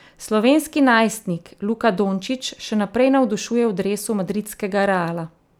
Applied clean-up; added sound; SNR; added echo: none; none; none; none.